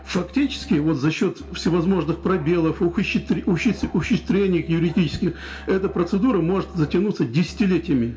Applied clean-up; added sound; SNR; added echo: none; Musical instrument; 19 dB; reverberation time 0.3 s.